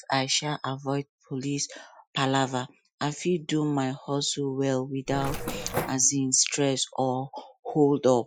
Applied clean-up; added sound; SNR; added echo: classical method Wiener filter.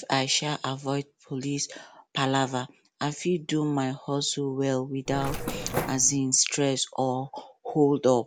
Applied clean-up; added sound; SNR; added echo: none; Mechanisms; 5 dB; none.